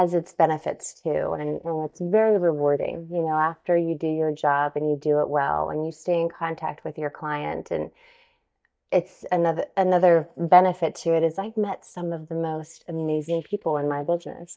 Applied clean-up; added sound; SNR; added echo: neural mask model DeepFilterNet 3.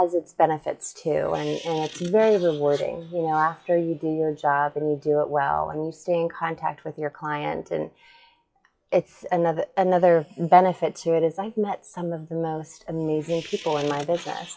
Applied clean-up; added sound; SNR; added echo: classical method WPE with log-MMSE.